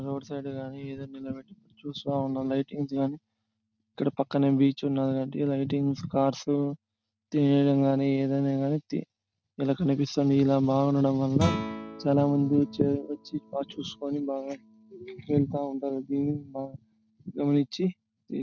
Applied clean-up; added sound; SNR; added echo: none; Guitar; 16 dB; none.